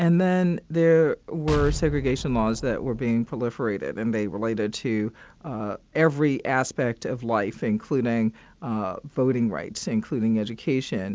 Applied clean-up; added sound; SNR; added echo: none; Explosion; 8 dB; none.